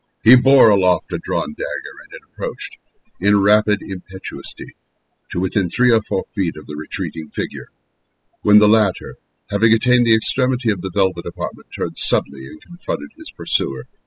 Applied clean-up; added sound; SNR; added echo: classical method spectral subtraction.